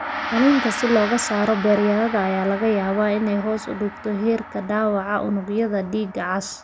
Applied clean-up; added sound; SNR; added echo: none; Gong; 10 dB; none.